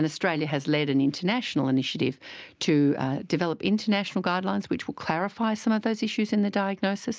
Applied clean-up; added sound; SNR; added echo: none; none; none; none.